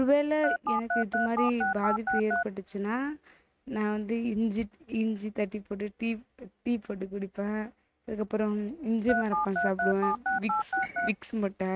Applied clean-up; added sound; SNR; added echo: neural mask model RNNoise.